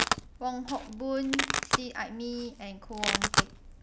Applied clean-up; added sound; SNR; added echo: none; Domestic sounds, home sounds; -4 dB; none.